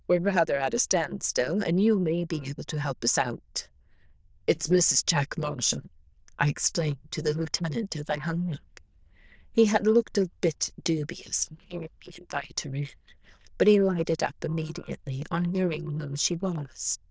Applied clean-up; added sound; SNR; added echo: neural diffusion model UNIVERSE++.